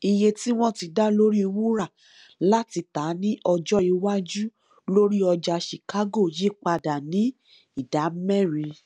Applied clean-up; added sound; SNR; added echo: none; none; none; none.